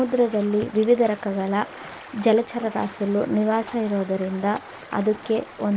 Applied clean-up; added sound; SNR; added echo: none; Stream; 17 dB; none.